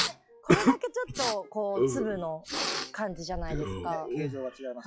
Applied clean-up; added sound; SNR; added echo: classical method log-MMSE.